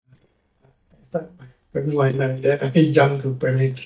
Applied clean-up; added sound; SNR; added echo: neural mask model DeepFilterNet 3.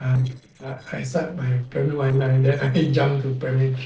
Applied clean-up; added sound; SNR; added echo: neural separator model SepFormer DNS4.